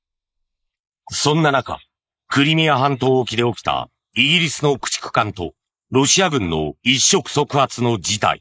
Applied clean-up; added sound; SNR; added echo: neural mask model Resemble Enhance denoiser.